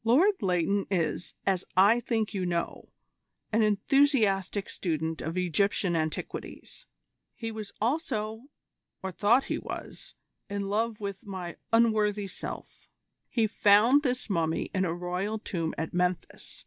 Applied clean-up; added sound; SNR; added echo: none; none; none; none.